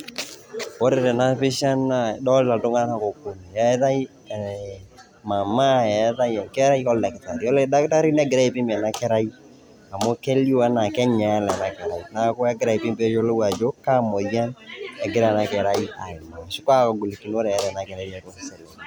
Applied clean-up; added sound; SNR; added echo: none; none; none; none.